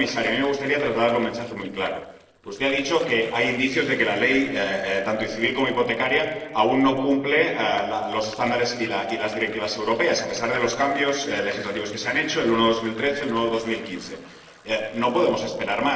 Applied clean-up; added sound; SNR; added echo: neural separator model SepFormer DNS4.